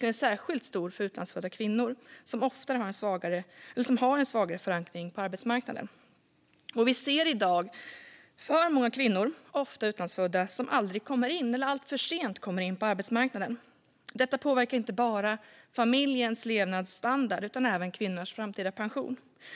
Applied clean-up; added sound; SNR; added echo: none; none; none; none.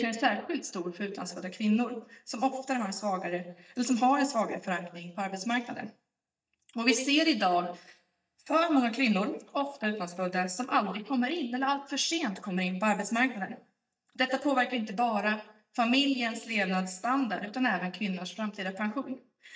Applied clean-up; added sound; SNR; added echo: neural mask model DeepFilterNet 3.